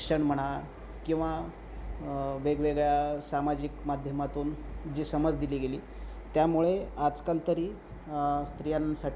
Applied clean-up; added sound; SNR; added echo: none; none; none; none.